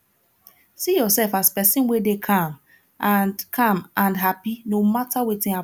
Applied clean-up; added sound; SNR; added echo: none; none; none; none.